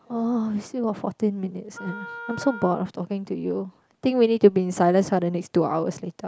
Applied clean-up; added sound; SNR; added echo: none; Wind instrument, woodwind instrument; 16 dB; none.